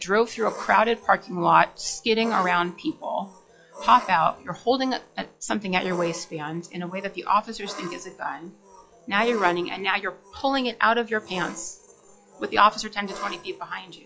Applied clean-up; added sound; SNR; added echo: classical method log-MMSE.